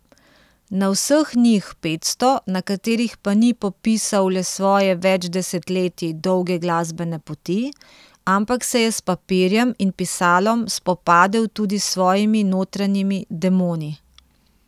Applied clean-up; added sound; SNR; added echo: none; none; none; none.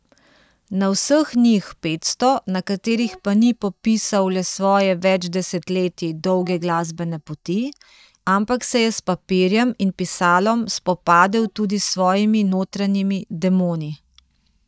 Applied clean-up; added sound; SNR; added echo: neural mask model DeepFilterNet 3.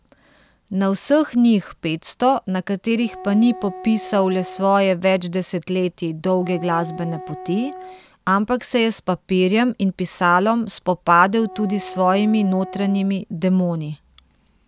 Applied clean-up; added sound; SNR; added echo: none; Wind instrument, woodwind instrument; 17 dB; none.